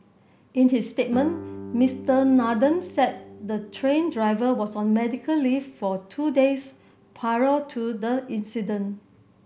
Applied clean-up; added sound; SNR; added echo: none; Guitar; 19 dB; none.